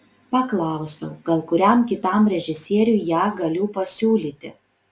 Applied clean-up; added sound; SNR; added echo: none; none; none; none.